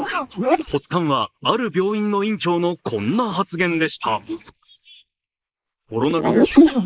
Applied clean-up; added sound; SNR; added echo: neural mask model Resemble Enhance denoiser.